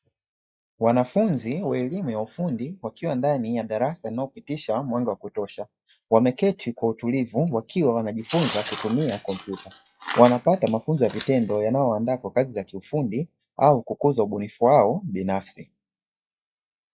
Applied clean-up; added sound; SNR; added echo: classical method log-MMSE.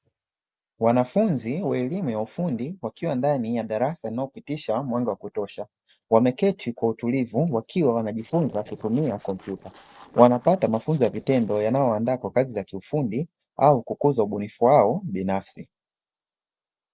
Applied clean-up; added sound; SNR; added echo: neural separator model SepFormer DNS4.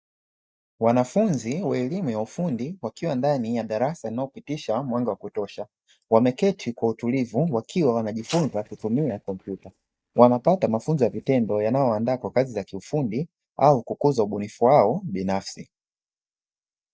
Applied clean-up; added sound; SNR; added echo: neural mask model DeepFilterNet 3.